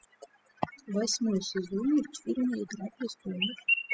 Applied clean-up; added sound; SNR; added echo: classical method spectral subtraction.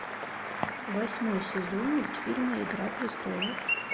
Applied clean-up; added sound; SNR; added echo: none; Chirp, tweet + Applause; 2 dB; none.